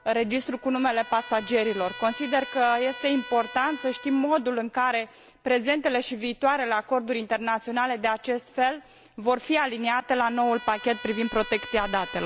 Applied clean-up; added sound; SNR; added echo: none; Trumpet; 16 dB; none.